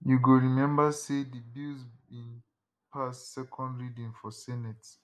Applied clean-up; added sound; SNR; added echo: none; none; none; none.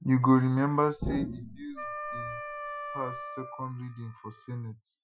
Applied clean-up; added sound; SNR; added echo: classical method Wiener filter.